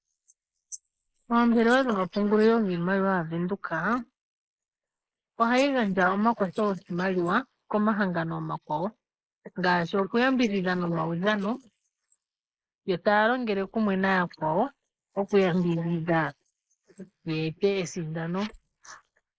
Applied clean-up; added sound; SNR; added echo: neural mask model Resemble Enhance denoiser.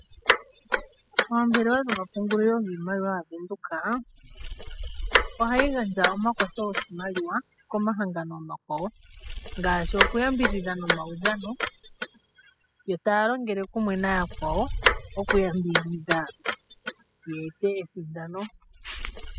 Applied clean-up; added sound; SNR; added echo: classical method spectral subtraction.